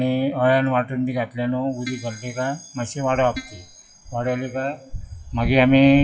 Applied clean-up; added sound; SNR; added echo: classical method WPE with log-MMSE.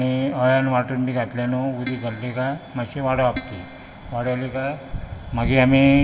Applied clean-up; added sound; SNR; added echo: none; Keyboard (musical); 14 dB; reverberation time 0.9 s.